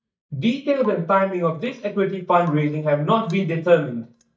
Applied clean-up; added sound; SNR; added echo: neural mask model DeepFilterNet 3.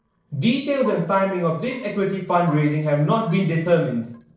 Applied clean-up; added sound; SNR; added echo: neural separator model SepFormer DNS4.